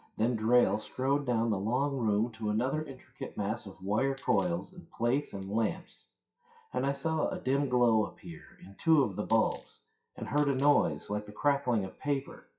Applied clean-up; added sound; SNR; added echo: classical method WPE with log-MMSE.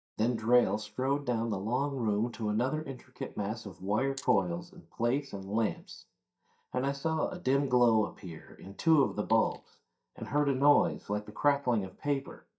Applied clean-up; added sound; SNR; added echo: neural mask model DeepFilterNet 3.